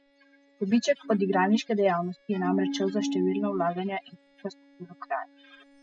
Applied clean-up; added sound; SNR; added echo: classical method spectral subtraction.